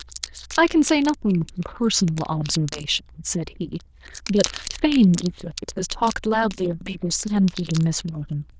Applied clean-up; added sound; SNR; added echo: neural diffusion model UNIVERSE++.